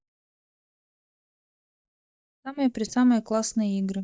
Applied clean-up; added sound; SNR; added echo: neural mask model DeepFilterNet 3.